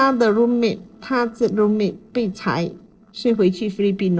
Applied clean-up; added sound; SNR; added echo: neural separator model SepFormer DNS4.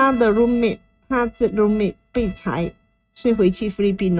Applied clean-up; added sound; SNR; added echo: neural mask model RNNoise.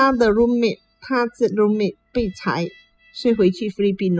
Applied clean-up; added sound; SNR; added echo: classical method spectral subtraction.